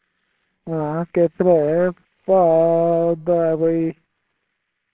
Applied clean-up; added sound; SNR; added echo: neural separator model SepFormer WHAMR!.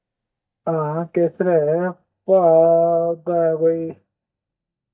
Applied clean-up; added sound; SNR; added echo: neural mask model DeepFilterNet 3.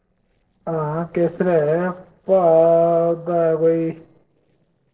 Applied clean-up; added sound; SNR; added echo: neural separator model SepFormer DNS4.